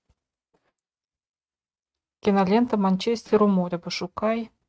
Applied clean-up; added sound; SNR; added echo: neural mask model RNNoise.